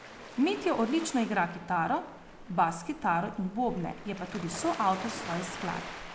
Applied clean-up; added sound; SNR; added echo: none; Waves, surf; 12 dB; none.